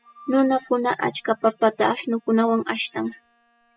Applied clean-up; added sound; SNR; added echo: classical method spectral subtraction.